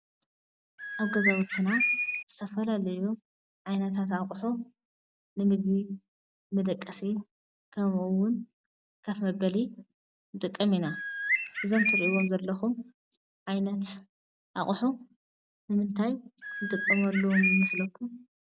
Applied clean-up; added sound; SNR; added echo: none; Bird; -1 dB; none.